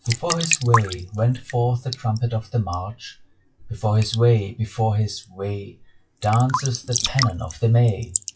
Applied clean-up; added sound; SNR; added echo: classical method WPE with log-MMSE.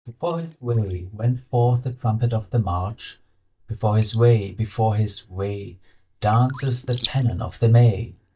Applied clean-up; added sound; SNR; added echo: neural mask model DeepFilterNet 3.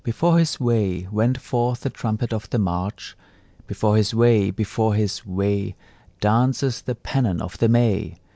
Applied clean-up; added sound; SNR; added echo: none; none; none; none.